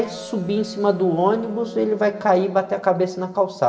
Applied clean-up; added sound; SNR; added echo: none; Wind instrument, woodwind instrument; 18 dB; reverberation time 2.5 s.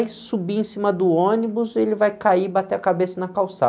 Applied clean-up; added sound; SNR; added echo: none; none; none; none.